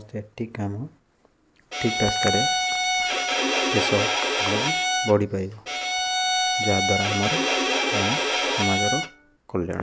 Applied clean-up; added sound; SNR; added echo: none; Bowed string instrument; -5 dB; none.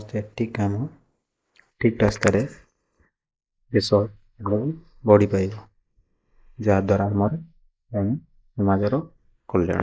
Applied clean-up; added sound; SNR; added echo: neural mask model Resemble Enhance denoiser.